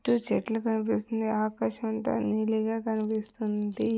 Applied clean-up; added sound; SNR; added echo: none; none; none; none.